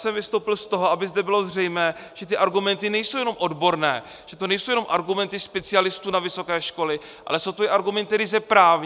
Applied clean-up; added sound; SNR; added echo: none; none; none; none.